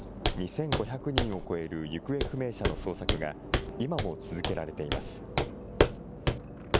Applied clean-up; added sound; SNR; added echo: none; Walk, footsteps; -2 dB; none.